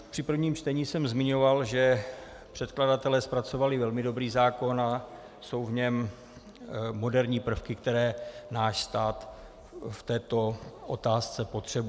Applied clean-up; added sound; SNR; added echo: none; none; none; none.